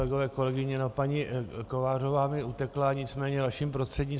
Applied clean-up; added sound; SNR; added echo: none; none; none; none.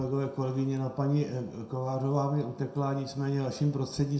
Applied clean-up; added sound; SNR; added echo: none; none; none; reverberation time 0.5 s.